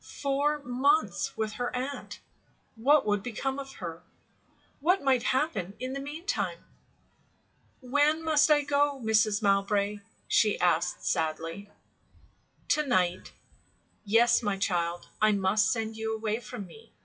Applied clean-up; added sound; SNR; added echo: classical method WPE with log-MMSE.